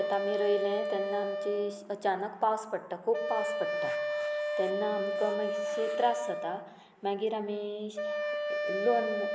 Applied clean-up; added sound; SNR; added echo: none; Wind instrument, woodwind instrument; 1 dB; none.